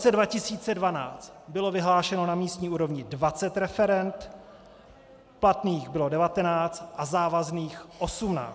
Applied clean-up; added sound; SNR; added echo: none; none; none; none.